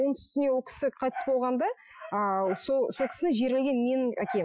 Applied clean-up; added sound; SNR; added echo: classical method Wiener filter.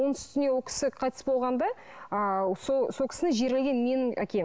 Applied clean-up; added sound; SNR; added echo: none; none; none; none.